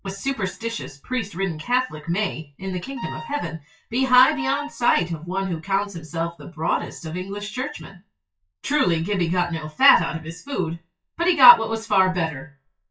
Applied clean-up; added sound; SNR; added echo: classical method WPE with log-MMSE.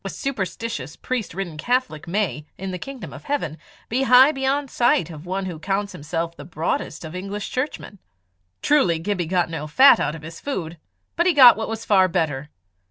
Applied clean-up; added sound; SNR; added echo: none; none; none; none.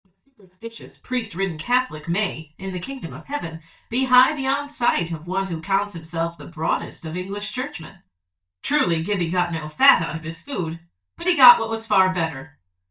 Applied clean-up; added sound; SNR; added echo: neural mask model DeepFilterNet 3.